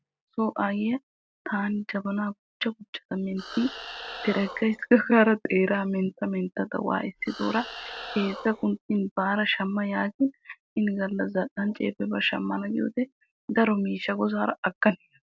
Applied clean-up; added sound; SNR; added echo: none; Animal; 13 dB; none.